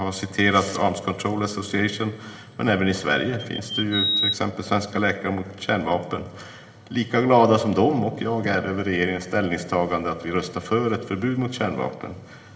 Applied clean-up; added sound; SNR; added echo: none; Bird vocalization, bird call, bird song; 2 dB; reverberation time 2.0 s.